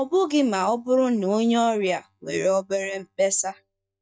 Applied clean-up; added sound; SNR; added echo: neural mask model DeepFilterNet 3.